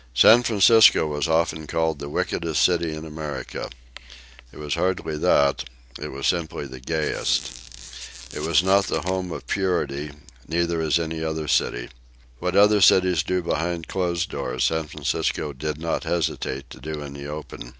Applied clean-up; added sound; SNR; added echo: none; Squeak; 15 dB; none.